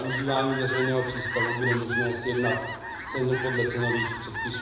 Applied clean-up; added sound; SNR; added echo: none; Fowl; 4 dB; reverberation time 1.0 s.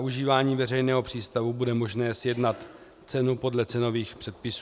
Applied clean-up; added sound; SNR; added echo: none; none; none; none.